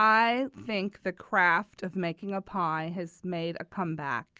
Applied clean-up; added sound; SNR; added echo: none; none; none; none.